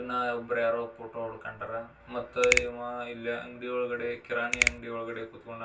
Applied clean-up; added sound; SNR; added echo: none; Finger snapping; 0 dB; reverberation time 0.2 s.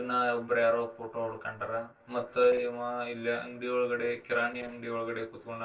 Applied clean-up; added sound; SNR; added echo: neural separator model SepFormer DNS4.